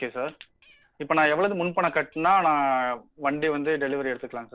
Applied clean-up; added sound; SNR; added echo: neural separator model SepFormer DNS4.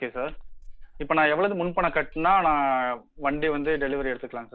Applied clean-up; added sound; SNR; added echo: neural mask model DeepFilterNet 3.